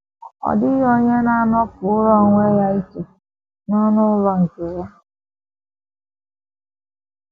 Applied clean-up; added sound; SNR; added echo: none; none; none; none.